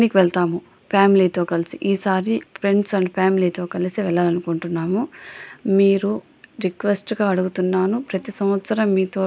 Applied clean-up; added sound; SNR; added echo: none; none; none; none.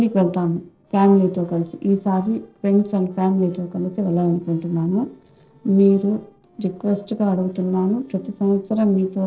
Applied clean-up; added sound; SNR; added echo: neural separator model SepFormer DNS4.